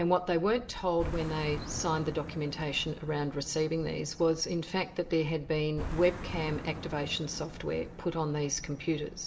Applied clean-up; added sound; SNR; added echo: none; Car passing by; 11 dB; reverberation time 0.5 s.